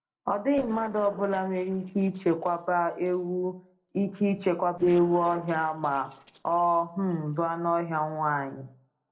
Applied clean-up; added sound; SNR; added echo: neural separator model SepFormer DNS4.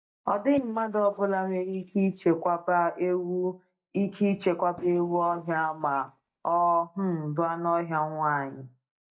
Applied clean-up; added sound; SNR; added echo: neural mask model DeepFilterNet 3.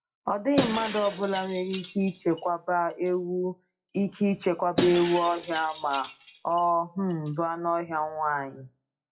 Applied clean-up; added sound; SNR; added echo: classical method WPE with log-MMSE.